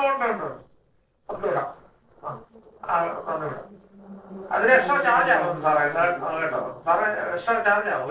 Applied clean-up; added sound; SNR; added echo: neural separator model SepFormer DNS4.